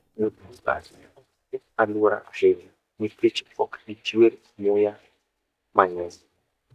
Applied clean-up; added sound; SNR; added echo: neural mask model DeepFilterNet 3.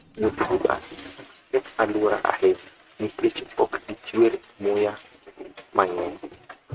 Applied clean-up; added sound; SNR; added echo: neural mask model RNNoise.